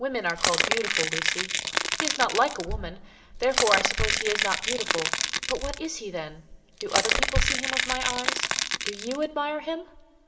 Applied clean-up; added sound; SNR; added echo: none; Crackle / Crushing; -2 dB; reverberation time 1.3 s.